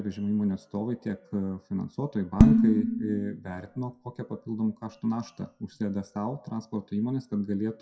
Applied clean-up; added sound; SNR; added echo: classical method WPE with log-MMSE.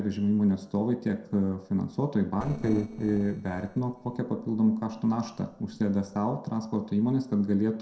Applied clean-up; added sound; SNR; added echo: neural separator model SepFormer DNS4.